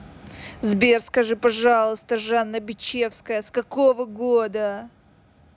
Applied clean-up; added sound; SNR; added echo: none; none; none; none.